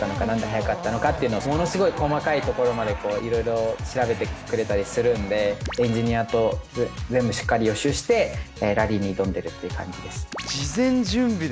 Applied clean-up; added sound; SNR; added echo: none; none; none; none.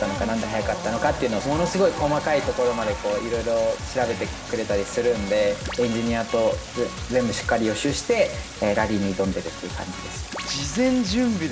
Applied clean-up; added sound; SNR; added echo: none; Stream; 16 dB; reverberation time 1.7 s.